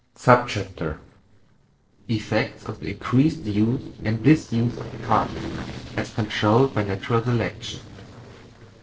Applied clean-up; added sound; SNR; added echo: neural separator model SepFormer DNS4.